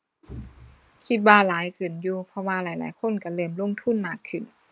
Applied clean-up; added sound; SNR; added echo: none; none; none; none.